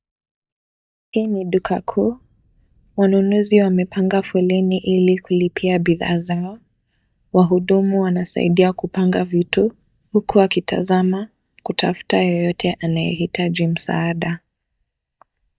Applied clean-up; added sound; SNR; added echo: neural mask model DeepFilterNet 3.